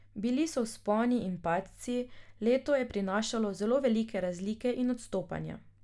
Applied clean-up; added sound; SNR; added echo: none; none; none; none.